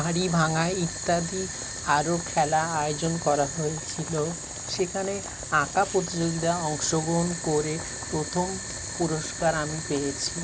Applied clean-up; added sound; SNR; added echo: none; Boiling; 7 dB; none.